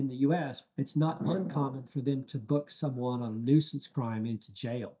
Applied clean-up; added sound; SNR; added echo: neural mask model DeepFilterNet 3.